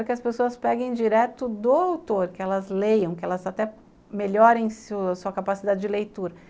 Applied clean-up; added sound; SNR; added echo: none; none; none; none.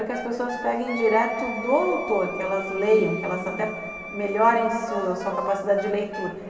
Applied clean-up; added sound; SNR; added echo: none; Wind instrument, woodwind instrument; 12 dB; reverberation time 2.5 s.